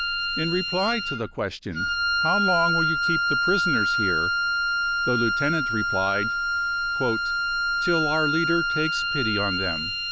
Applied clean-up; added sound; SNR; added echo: none; Wind instrument, woodwind instrument; -4 dB; none.